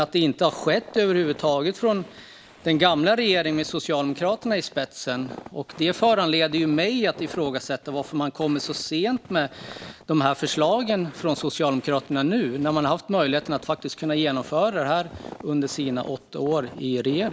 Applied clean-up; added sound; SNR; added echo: none; Walk, footsteps; 20 dB; none.